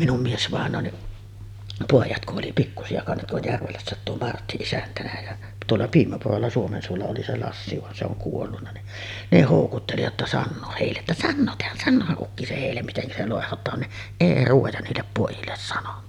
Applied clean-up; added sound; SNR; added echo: none; none; none; none.